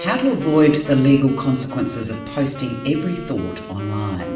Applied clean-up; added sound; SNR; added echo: none; Wind instrument, woodwind instrument; 14 dB; reverberation time 1.0 s.